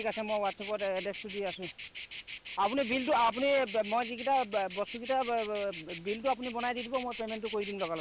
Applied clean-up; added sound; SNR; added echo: none; Insect; -4 dB; none.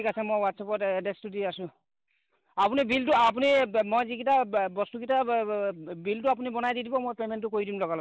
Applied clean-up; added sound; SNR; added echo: none; none; none; none.